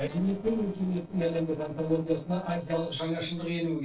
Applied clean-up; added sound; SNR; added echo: neural separator model SepFormer DNS4.